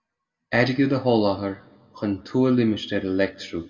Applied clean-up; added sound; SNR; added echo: none; none; none; reverberation time 0.9 s.